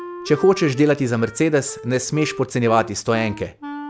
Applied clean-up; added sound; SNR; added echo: none; Wind instrument, woodwind instrument; 15 dB; none.